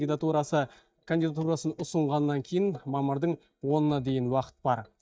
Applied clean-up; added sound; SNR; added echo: neural mask model DeepFilterNet 3.